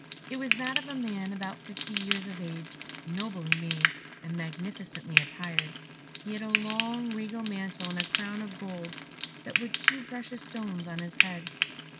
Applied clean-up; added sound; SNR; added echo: none; Frying (food); -3 dB; none.